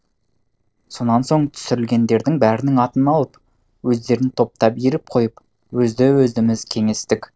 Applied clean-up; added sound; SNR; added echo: neural separator model SepFormer DNS4.